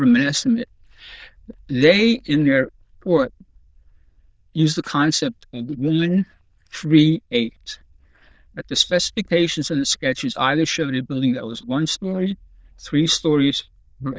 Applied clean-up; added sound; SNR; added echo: neural diffusion model UNIVERSE++.